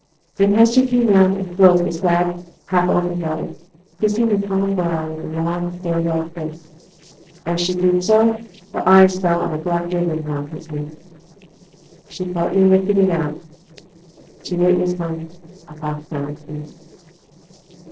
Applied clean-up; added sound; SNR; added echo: neural separator model SepFormer DNS4.